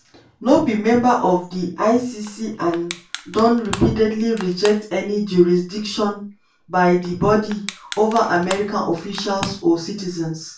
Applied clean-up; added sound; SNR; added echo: none; Crushing; 15 dB; reverberation time 0.3 s.